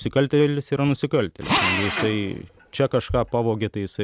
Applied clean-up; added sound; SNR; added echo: none; Drill; 5 dB; none.